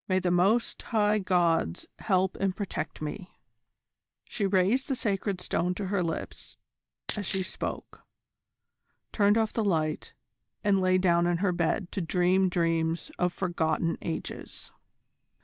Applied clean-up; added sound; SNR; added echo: neural mask model DeepFilterNet 3.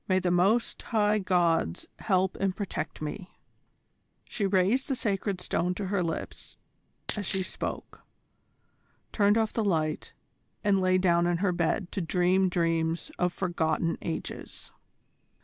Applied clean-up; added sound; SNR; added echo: none; Coin (dropping); -2 dB; none.